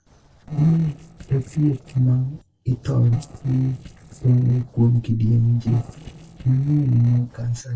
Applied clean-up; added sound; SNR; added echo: neural separator model SepFormer DNS4.